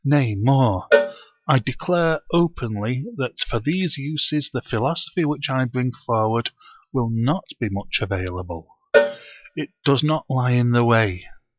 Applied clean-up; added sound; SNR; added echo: classical method log-MMSE.